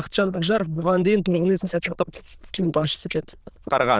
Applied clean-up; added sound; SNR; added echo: neural diffusion model UNIVERSE++.